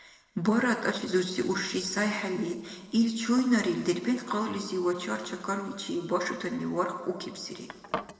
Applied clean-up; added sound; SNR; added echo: neural separator model SepFormer DNS4.